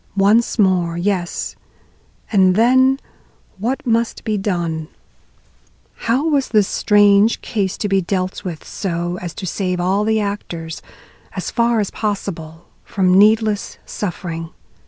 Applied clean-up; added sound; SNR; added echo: none; none; none; none.